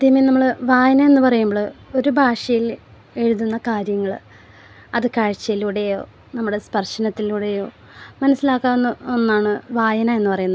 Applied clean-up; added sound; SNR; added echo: none; none; none; none.